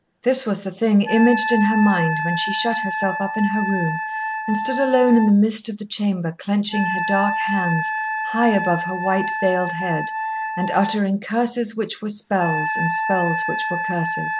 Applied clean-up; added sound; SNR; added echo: none; Wind instrument, woodwind instrument; 5 dB; none.